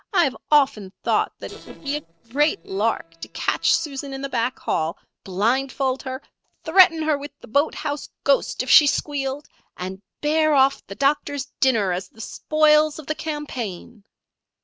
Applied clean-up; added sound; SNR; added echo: neural separator model SepFormer DNS4.